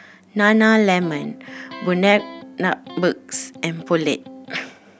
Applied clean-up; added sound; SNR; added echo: none; Electric guitar; 18 dB; none.